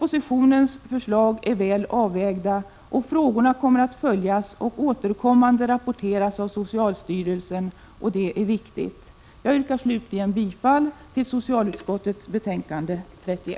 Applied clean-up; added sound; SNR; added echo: none; none; none; none.